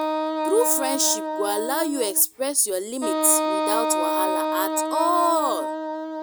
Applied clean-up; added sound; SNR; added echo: none; Wind instrument, woodwind instrument; 2 dB; none.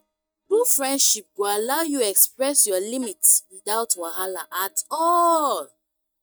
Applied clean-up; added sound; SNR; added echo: neural mask model DeepFilterNet 3.